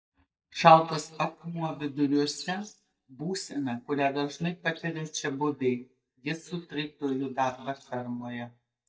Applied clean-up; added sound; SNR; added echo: neural mask model DeepFilterNet 3.